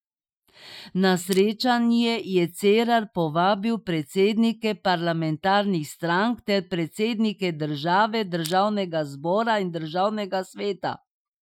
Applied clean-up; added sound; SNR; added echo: classical method Wiener filter.